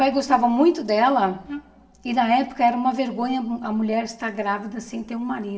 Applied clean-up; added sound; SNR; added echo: none; Wind instrument, woodwind instrument; 15 dB; reverberation time 1.0 s.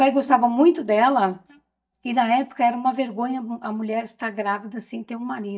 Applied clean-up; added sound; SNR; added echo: neural mask model DeepFilterNet 3.